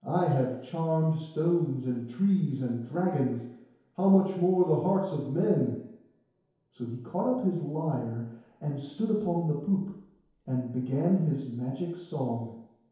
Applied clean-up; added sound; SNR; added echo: none; none; none; reverberation time 1.0 s.